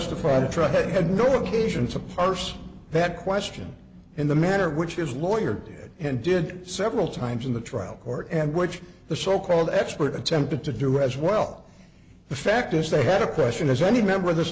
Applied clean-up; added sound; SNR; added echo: none; none; none; none.